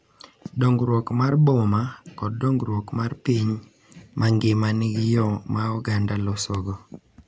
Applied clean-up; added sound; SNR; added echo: none; none; none; none.